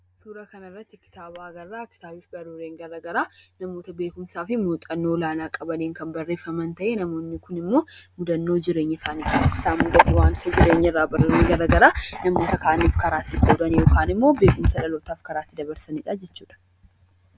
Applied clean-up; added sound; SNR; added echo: none; none; none; none.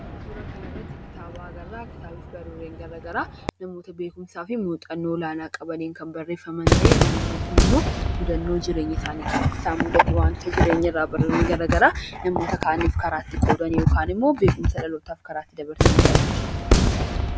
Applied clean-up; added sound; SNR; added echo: none; Cheering / Fireworks; 1 dB; none.